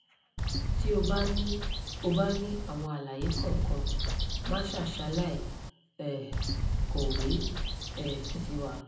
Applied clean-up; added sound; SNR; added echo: none; Bird; -3 dB; reverberation time 0.6 s.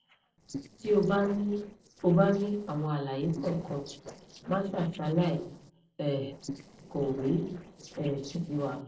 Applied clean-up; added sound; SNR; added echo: neural separator model SepFormer DNS4.